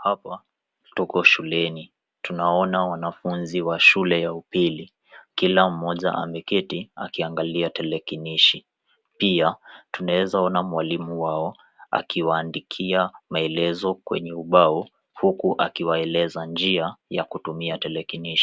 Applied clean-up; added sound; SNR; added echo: none; none; none; none.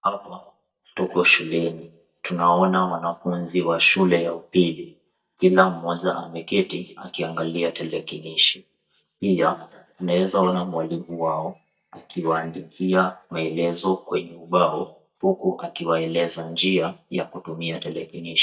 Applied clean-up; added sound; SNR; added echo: neural mask model DeepFilterNet 3.